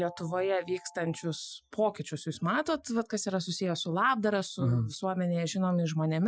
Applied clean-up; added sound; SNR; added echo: classical method Wiener filter.